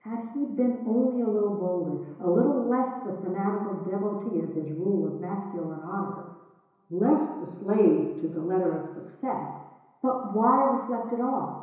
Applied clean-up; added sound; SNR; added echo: none; none; none; reverberation time 1.0 s.